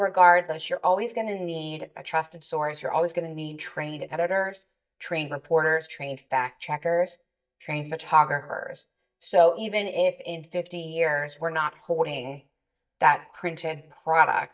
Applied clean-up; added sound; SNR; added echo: neural mask model DeepFilterNet 3.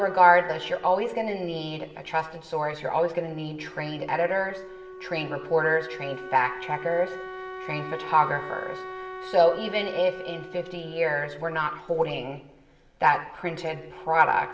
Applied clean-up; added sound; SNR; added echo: none; Wind instrument, woodwind instrument; 14 dB; reverberation time 0.8 s.